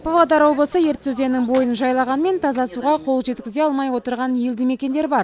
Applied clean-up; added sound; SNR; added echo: none; none; none; none.